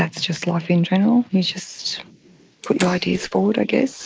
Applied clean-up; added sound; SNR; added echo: neural mask model Resemble Enhance denoiser.